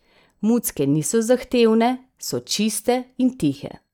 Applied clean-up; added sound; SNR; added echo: neural mask model DeepFilterNet 3.